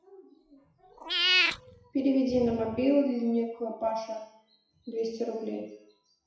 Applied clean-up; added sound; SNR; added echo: classical method WPE with log-MMSE.